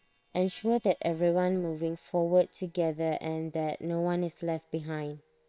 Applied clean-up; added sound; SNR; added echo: neural separator model SepFormer WHAM!.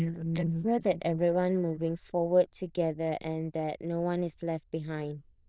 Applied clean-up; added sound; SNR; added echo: neural diffusion model UNIVERSE++.